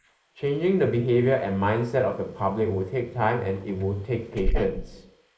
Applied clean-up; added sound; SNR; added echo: neural mask model Resemble Enhance denoiser.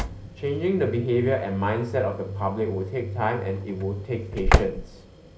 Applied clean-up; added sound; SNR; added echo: none; Slam / Engine; 1 dB; none.